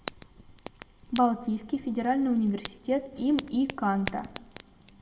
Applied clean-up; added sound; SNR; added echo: none; Fire; 15 dB; reverberation time 0.7 s.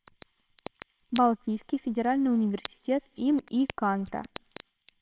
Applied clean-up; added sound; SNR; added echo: neural separator model SepFormer WHAMR!.